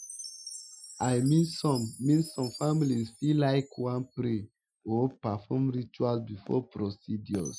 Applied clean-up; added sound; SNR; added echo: classical method Wiener filter.